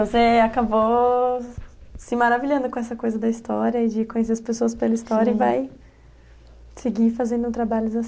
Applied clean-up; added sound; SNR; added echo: none; none; none; none.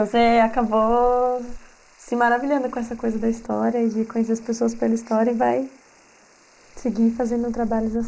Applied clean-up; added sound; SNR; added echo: neural mask model Resemble Enhance denoiser.